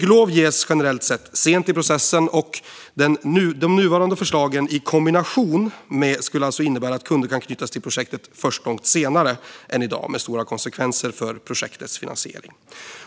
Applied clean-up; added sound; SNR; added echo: none; none; none; none.